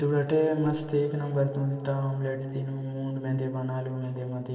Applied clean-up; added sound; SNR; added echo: neural separator model SepFormer DNS4.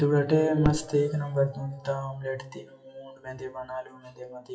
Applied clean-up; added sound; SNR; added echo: classical method WPE with log-MMSE.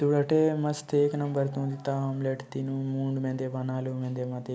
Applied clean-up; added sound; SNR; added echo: none; none; none; none.